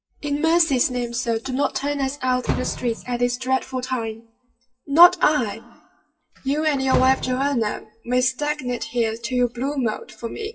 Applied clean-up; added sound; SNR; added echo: classical method WPE with log-MMSE.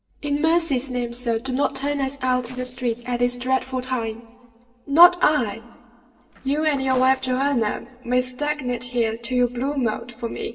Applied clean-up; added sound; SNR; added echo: neural separator model SepFormer DNS4.